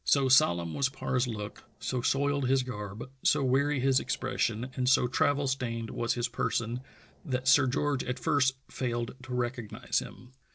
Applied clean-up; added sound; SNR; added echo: neural separator model SepFormer DNS4.